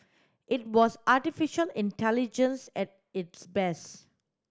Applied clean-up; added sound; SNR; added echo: none; none; none; none.